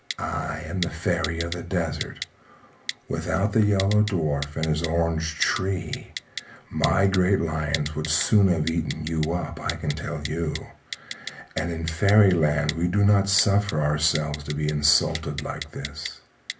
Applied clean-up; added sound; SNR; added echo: none; Typing; 14 dB; reverberation time 0.3 s.